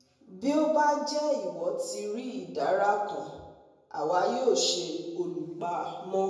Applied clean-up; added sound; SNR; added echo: none; none; none; reverberation time 0.9 s.